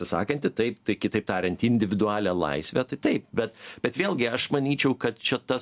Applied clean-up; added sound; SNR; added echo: none; none; none; none.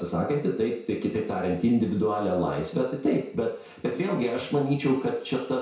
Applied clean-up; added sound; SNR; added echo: none; none; none; reverberation time 0.6 s.